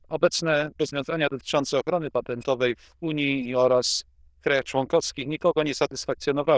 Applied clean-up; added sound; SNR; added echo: neural diffusion model UNIVERSE++.